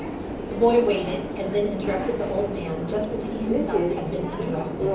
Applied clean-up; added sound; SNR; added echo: none; Subway, metro, underground; 3 dB; reverberation time 0.5 s.